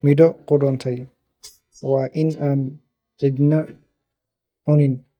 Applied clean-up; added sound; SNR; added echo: neural mask model DeepFilterNet 3.